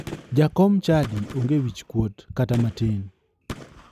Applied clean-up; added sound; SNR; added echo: none; Gunshot, gunfire; 16 dB; none.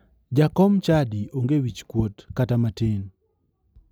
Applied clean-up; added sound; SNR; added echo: none; none; none; none.